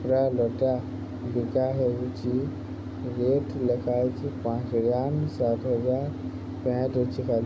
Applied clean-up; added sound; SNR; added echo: none; none; none; none.